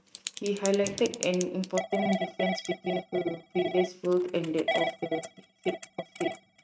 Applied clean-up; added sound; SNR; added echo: neural mask model RNNoise.